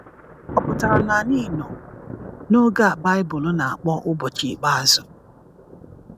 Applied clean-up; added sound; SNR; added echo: none; Thunder; 10 dB; none.